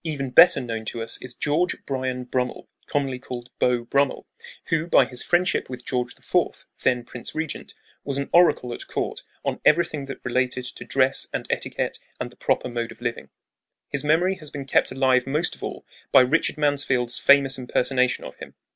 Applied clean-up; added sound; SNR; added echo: none; none; none; none.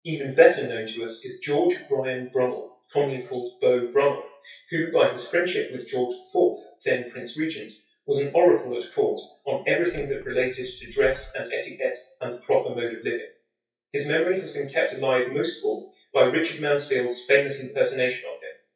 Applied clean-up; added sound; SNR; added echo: classical method WPE with log-MMSE.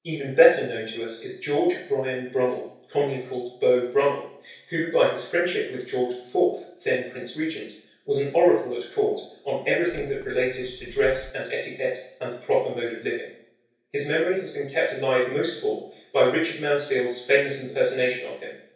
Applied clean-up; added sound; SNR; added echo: none; Keys jangling; 19 dB; reverberation time 0.6 s.